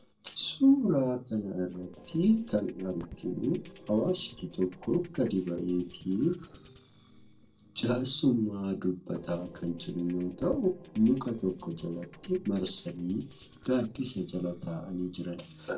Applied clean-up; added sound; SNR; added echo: neural separator model SepFormer DNS4.